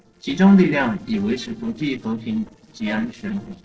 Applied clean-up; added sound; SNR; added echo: neural separator model SepFormer DNS4.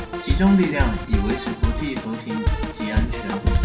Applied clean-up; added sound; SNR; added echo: none; Drum kit; -1 dB; reverberation time 0.5 s.